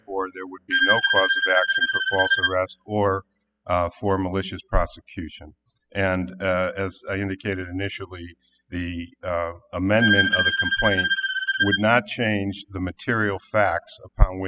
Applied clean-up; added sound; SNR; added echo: classical method spectral subtraction.